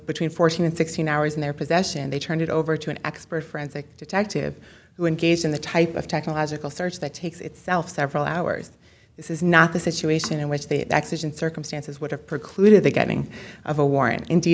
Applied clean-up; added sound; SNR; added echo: none; none; none; none.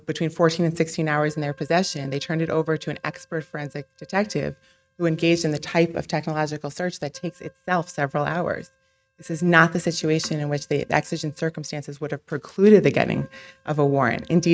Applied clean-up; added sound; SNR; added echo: neural mask model RNNoise.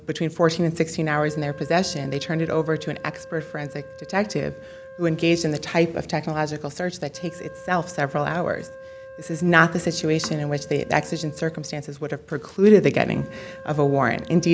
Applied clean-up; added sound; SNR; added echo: none; Wind instrument, woodwind instrument; 19 dB; none.